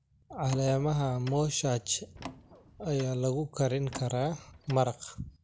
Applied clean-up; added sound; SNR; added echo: none; Door; 17 dB; none.